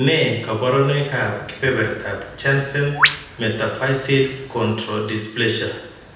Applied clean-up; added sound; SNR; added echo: none; Bird vocalization, bird call, bird song; 9 dB; reverberation time 0.8 s.